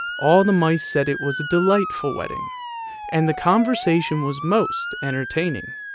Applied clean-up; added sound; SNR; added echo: none; Motor vehicle (road) / Siren; 9 dB; none.